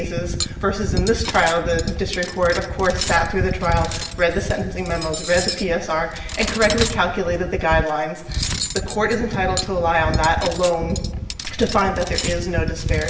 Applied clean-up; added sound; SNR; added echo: none; Cutlery, silverware; 4 dB; reverberation time 0.8 s.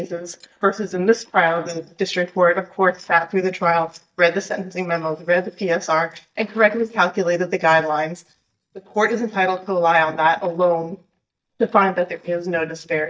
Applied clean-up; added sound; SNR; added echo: neural mask model DeepFilterNet 3.